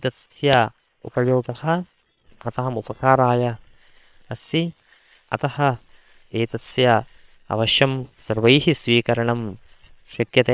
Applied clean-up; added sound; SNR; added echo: neural separator model SepFormer WHAM!.